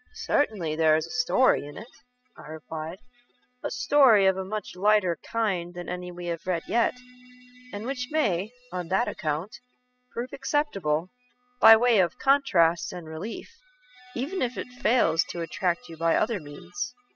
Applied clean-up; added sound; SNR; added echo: classical method spectral subtraction.